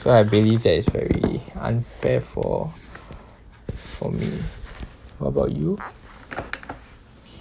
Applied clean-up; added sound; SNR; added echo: none; none; none; none.